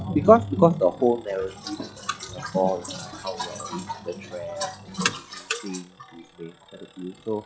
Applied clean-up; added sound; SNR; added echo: classical method log-MMSE.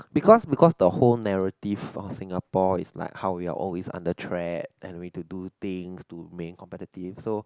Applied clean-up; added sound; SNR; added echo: none; none; none; none.